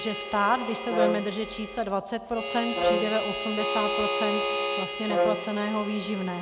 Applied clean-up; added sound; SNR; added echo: none; Harmonica + Brass instrument; 0 dB; none.